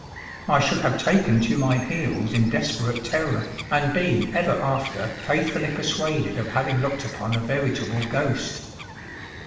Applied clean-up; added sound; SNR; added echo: none; Bird vocalization, bird call, bird song; 13 dB; reverberation time 1.0 s.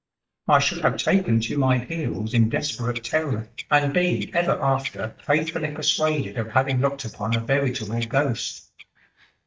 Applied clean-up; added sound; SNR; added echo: neural mask model DeepFilterNet 3.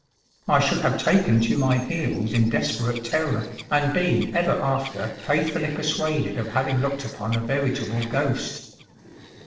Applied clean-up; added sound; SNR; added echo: neural separator model SepFormer DNS4.